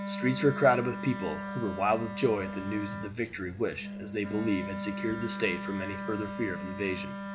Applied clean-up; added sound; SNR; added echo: none; Wind instrument, woodwind instrument; 7 dB; none.